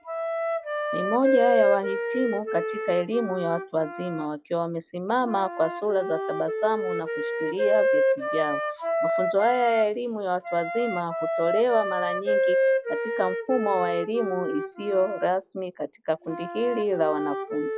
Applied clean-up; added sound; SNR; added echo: classical method log-MMSE.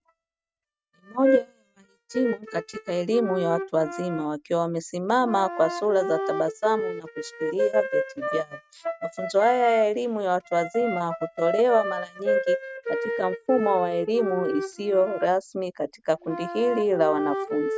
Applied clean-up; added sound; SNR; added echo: neural mask model RNNoise.